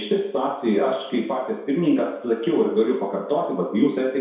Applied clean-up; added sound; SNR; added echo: none; none; none; reverberation time 0.7 s.